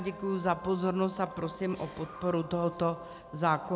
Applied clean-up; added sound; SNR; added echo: none; Wind instrument, woodwind instrument; 18 dB; none.